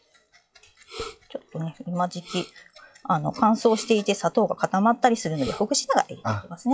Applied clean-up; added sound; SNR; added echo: classical method WPE with log-MMSE.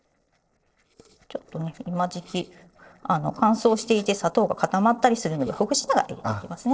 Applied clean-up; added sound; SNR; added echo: neural separator model SepFormer DNS4.